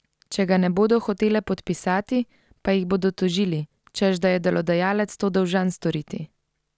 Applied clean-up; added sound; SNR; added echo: none; none; none; none.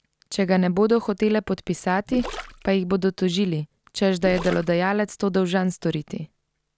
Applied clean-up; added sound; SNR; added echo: none; Gurgling; 14 dB; none.